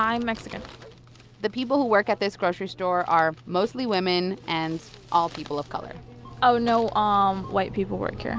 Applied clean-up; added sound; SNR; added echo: none; none; none; none.